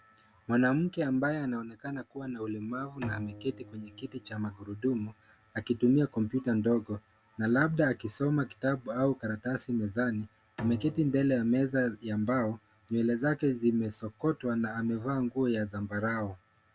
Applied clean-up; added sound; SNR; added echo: none; Bowed string instrument; 16 dB; none.